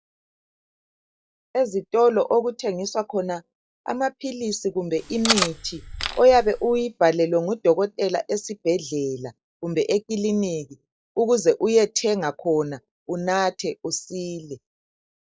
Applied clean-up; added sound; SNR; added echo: classical method log-MMSE.